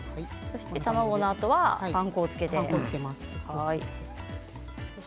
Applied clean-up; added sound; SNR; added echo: none; none; none; none.